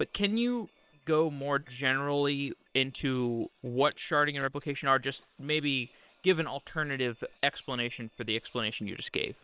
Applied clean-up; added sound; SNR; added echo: neural separator model SepFormer WHAM!.